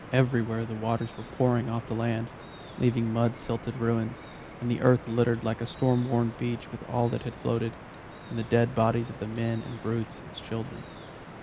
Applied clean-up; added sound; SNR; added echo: none; Drip; 15 dB; none.